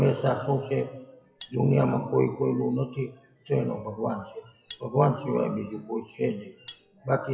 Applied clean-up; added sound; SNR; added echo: classical method WPE with log-MMSE.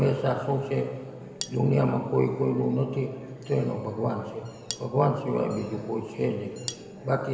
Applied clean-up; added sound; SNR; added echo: none; Cutlery, silverware; 13 dB; reverberation time 2.1 s.